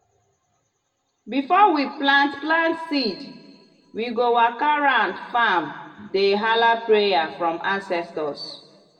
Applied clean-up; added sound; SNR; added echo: none; none; none; reverberation time 1.2 s.